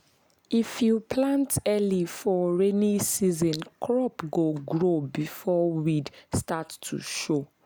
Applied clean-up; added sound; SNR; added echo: none; none; none; none.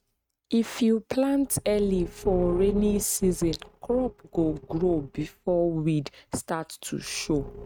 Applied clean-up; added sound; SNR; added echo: neural mask model RNNoise.